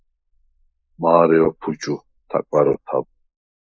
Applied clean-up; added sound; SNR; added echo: neural mask model Resemble Enhance denoiser.